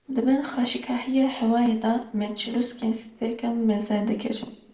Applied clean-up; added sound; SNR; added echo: neural separator model SepFormer DNS4.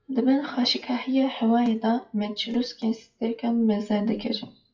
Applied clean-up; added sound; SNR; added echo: classical method WPE with log-MMSE.